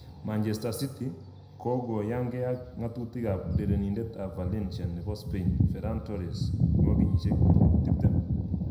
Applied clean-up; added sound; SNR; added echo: none; none; none; reverberation time 0.7 s.